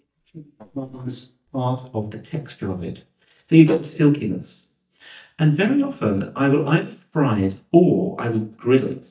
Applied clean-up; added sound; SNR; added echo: neural mask model DeepFilterNet 3.